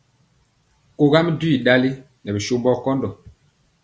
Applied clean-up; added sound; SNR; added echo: none; none; none; none.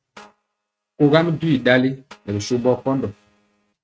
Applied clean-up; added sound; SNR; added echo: neural mask model RNNoise.